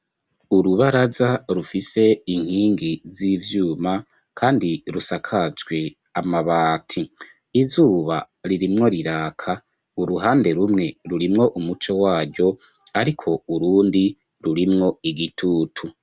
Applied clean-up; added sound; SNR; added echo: none; none; none; none.